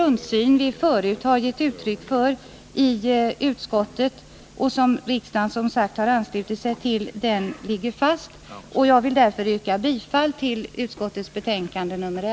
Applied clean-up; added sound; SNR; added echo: none; none; none; none.